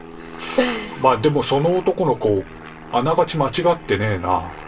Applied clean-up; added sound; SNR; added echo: none; Aircraft; 17 dB; reverberation time 0.2 s.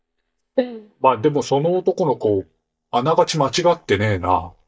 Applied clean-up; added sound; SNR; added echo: neural mask model DeepFilterNet 3.